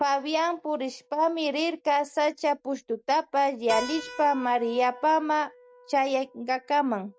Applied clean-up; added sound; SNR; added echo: none; Keyboard (musical); 17 dB; none.